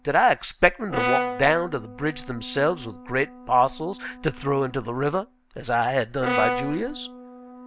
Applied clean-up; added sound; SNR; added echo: none; Brass instrument; 8 dB; none.